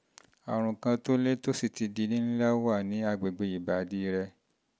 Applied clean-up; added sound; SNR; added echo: none; none; none; none.